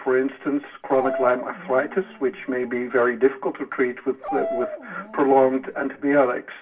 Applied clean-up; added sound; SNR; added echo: none; Dog; 11 dB; reverberation time 0.2 s.